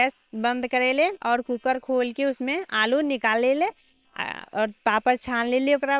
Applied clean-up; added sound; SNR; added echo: neural separator model SepFormer WHAM!.